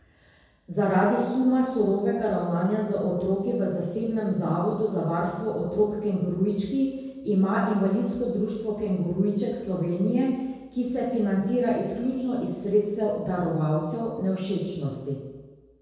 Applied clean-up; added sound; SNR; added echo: none; none; none; reverberation time 1.2 s.